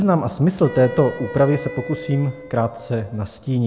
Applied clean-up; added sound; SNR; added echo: none; Wind instrument, woodwind instrument; 14 dB; none.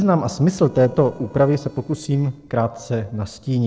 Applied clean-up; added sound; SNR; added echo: neural separator model SepFormer DNS4.